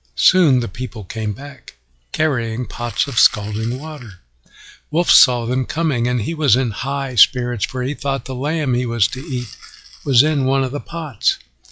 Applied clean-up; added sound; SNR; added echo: classical method log-MMSE.